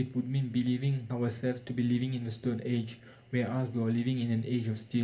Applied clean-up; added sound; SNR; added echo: none; none; none; reverberation time 0.3 s.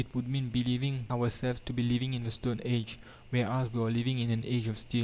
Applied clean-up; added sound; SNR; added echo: none; none; none; none.